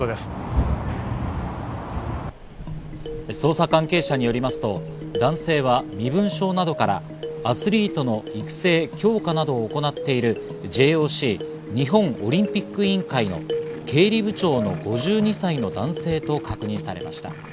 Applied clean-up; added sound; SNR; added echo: none; none; none; none.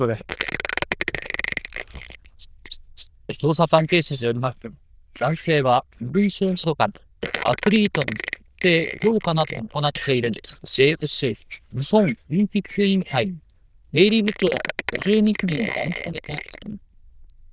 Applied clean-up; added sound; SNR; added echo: neural diffusion model UNIVERSE++.